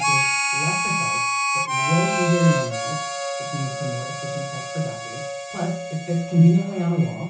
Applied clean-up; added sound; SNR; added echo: none; Harmonica; 1 dB; reverberation time 0.7 s.